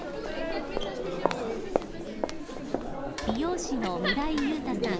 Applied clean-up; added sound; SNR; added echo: none; Crowd; -3 dB; none.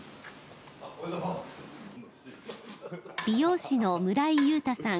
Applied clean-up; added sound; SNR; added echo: none; none; none; none.